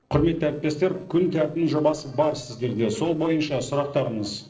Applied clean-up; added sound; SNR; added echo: neural separator model SepFormer DNS4.